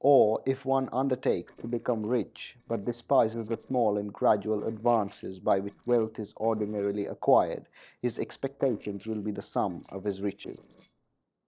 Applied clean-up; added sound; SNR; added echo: neural separator model SepFormer DNS4.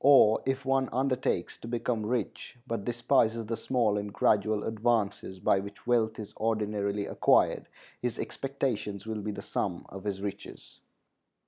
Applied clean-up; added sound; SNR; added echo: none; none; none; none.